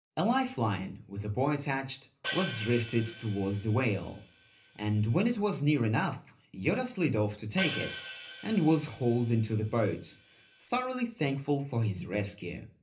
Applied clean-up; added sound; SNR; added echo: none; Hi-hat; 13 dB; reverberation time 0.3 s.